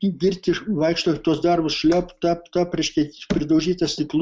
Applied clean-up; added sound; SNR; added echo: neural mask model Resemble Enhance denoiser.